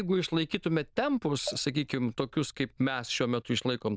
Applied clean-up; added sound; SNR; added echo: neural diffusion model UNIVERSE++.